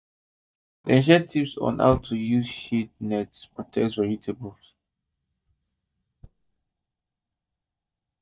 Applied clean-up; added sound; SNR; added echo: neural mask model DeepFilterNet 3.